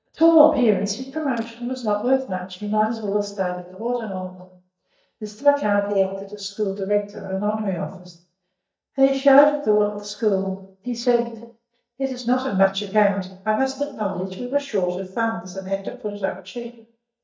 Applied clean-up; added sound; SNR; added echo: neural mask model DeepFilterNet 3.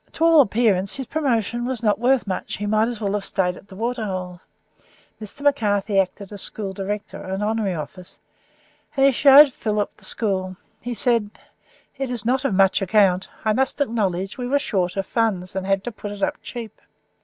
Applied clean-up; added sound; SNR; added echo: none; none; none; none.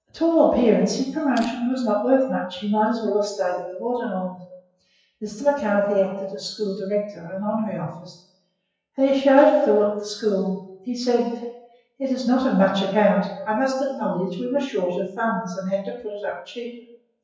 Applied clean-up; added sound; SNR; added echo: classical method WPE with log-MMSE.